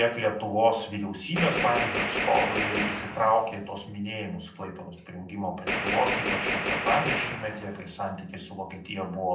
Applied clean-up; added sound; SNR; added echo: none; Gunshot, gunfire; 1 dB; reverberation time 0.6 s.